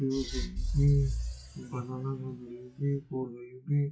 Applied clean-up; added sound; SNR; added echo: classical method WPE with log-MMSE.